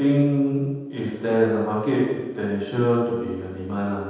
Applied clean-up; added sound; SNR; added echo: none; none; none; reverberation time 1.2 s.